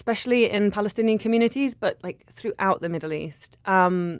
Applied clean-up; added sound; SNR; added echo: none; none; none; none.